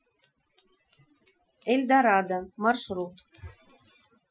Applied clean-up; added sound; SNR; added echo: classical method Wiener filter.